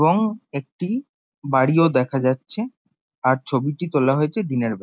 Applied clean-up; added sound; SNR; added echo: none; none; none; none.